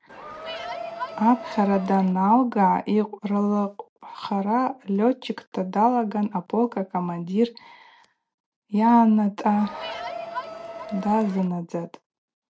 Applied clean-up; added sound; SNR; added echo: none; Crowd; 11 dB; none.